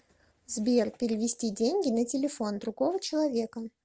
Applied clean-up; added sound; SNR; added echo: none; none; none; none.